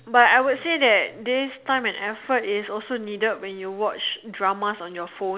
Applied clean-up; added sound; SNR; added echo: none; none; none; none.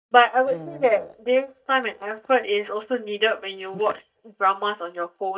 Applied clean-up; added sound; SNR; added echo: neural mask model DeepFilterNet 3.